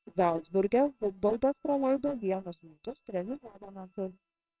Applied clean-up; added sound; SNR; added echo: neural separator model SepFormer WHAMR!.